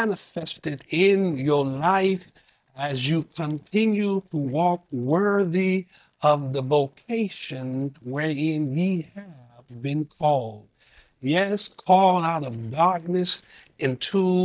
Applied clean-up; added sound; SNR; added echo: neural mask model DeepFilterNet 3.